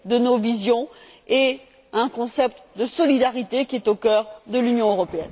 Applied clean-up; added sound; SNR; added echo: none; none; none; none.